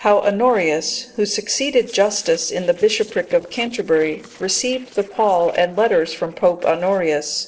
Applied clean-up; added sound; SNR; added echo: neural separator model SepFormer DNS4.